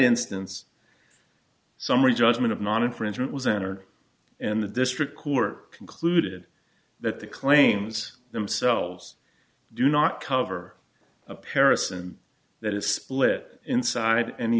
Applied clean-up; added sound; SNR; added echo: none; none; none; none.